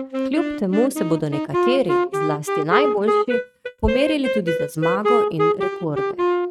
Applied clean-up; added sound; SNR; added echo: neural mask model RNNoise.